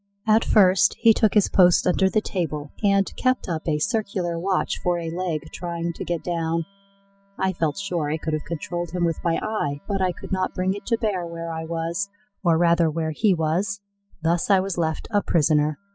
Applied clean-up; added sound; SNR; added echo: classical method spectral subtraction.